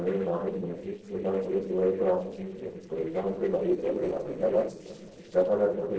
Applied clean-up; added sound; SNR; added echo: neural separator model SepFormer DNS4.